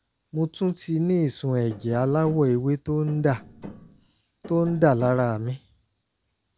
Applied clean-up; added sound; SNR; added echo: none; Tap; 18 dB; none.